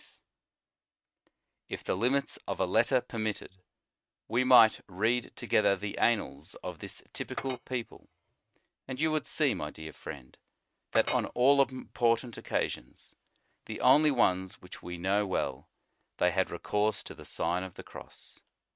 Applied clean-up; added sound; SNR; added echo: neural mask model RNNoise.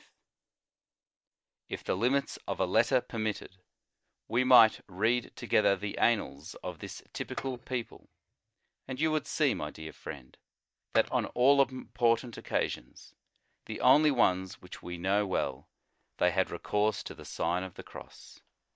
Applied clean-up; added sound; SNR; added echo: neural mask model DeepFilterNet 3.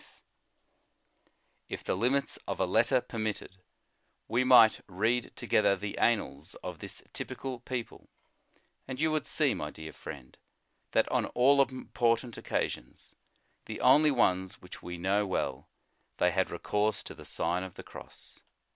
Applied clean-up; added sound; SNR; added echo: none; none; none; none.